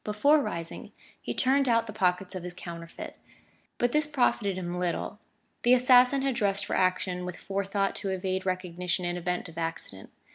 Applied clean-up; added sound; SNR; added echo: none; none; none; none.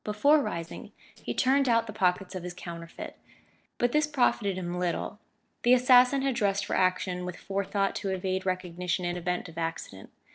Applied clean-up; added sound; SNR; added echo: neural separator model SepFormer DNS4.